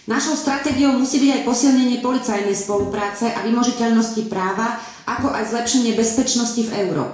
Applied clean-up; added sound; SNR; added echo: none; Bowed string instrument; 18 dB; reverberation time 0.7 s.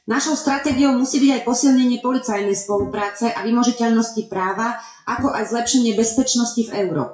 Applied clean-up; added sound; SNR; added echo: classical method WPE with log-MMSE.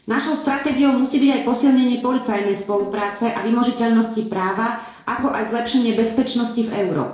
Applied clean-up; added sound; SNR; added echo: neural separator model SepFormer DNS4.